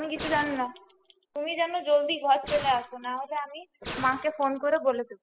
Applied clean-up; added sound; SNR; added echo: classical method spectral subtraction.